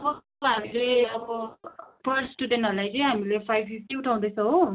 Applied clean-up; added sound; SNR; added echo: none; none; none; none.